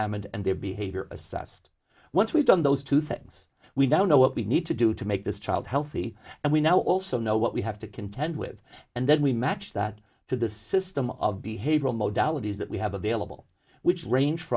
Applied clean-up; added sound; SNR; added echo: none; none; none; none.